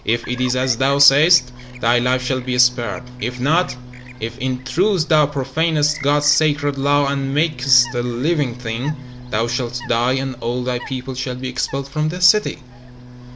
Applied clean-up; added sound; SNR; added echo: none; Chirp, tweet + Bowed string instrument; 17 dB; none.